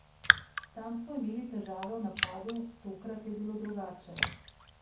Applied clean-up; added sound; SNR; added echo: none; Raindrop; -5 dB; reverberation time 0.6 s.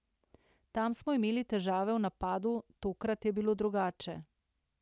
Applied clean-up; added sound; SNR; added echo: none; none; none; none.